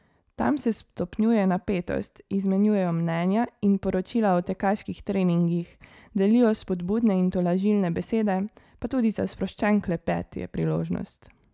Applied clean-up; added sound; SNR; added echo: none; none; none; none.